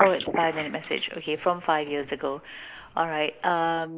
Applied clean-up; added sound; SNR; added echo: neural mask model Resemble Enhance denoiser.